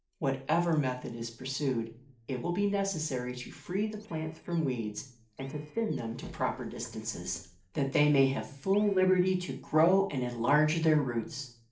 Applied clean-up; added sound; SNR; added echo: neural separator model SepFormer DNS4.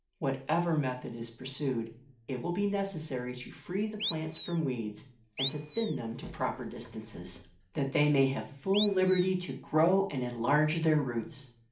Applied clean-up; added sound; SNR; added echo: none; Animal; -2 dB; reverberation time 0.4 s.